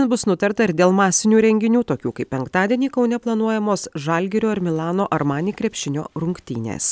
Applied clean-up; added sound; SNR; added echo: none; none; none; none.